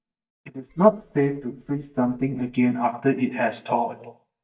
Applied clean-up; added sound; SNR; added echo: neural mask model DeepFilterNet 3.